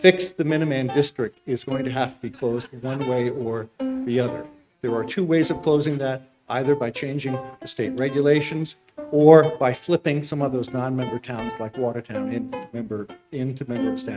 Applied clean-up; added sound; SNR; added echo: neural mask model RNNoise.